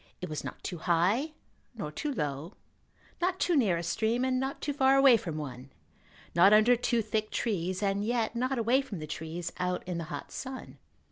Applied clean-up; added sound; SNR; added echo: none; none; none; none.